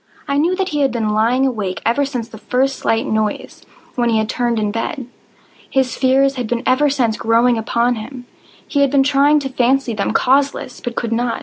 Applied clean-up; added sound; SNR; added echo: none; none; none; none.